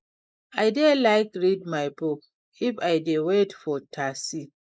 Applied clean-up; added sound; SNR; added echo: neural mask model Resemble Enhance denoiser.